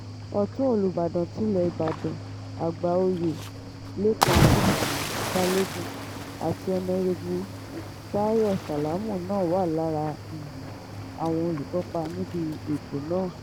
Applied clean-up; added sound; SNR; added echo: none; Cricket / Waves, surf; 3 dB; none.